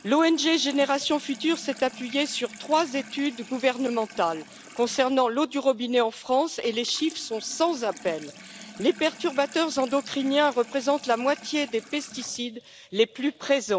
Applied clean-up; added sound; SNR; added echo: none; Sink (filling or washing) / Water tap, faucet; 20 dB; none.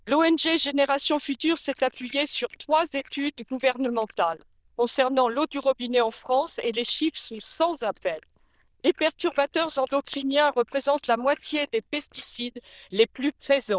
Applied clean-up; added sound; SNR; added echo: neural diffusion model UNIVERSE++.